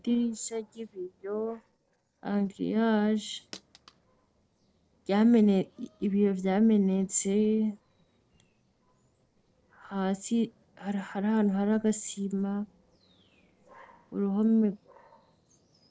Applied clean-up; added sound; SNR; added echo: neural separator model SepFormer DNS4.